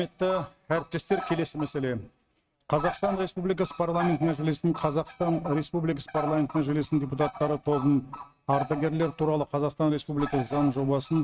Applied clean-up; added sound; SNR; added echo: neural mask model RNNoise.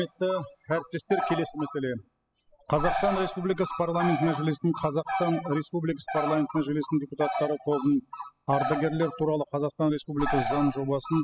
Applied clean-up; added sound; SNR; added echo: classical method spectral subtraction.